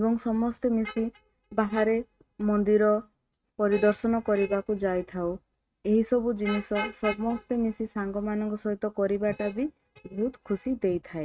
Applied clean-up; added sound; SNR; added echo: neural mask model RNNoise.